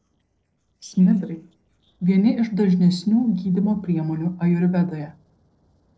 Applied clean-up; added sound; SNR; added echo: neural separator model SepFormer DNS4.